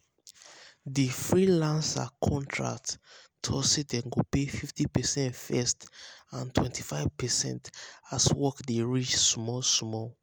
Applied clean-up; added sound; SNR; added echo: none; none; none; none.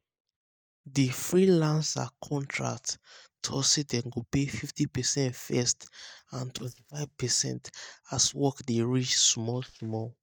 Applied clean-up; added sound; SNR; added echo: neural mask model DeepFilterNet 3.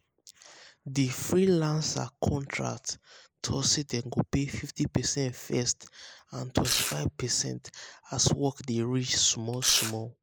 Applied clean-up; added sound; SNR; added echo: neural mask model Resemble Enhance denoiser.